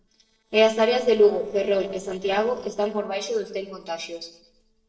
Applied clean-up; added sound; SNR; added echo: neural separator model SepFormer DNS4.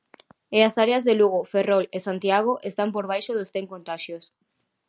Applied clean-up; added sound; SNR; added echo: none; none; none; none.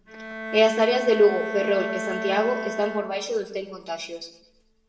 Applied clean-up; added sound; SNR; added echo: none; Bowed string instrument; 9 dB; reverberation time 0.8 s.